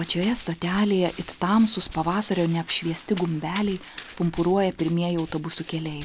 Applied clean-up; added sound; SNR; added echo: none; Run; 16 dB; none.